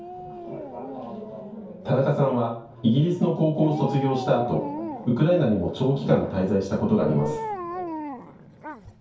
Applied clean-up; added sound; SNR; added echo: none; Dog; 11 dB; reverberation time 0.6 s.